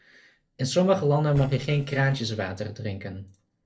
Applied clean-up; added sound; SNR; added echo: neural separator model SepFormer DNS4.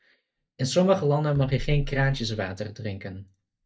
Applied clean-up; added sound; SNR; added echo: neural mask model DeepFilterNet 3.